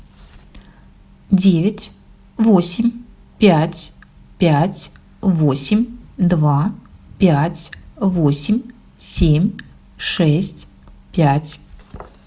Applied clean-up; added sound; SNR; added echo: none; none; none; none.